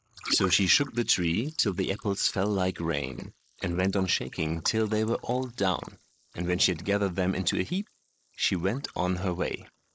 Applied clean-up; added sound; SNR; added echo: neural mask model Resemble Enhance denoiser.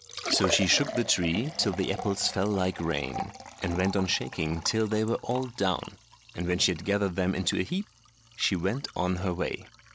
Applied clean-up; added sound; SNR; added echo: none; Liquid; 11 dB; none.